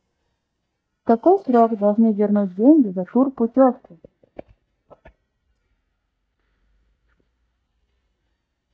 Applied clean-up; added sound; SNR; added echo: neural mask model DeepFilterNet 3.